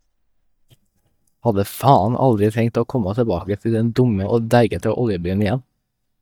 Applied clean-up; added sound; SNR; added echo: neural mask model DeepFilterNet 3.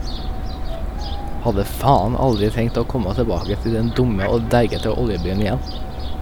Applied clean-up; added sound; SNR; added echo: none; Fowl; 4 dB; none.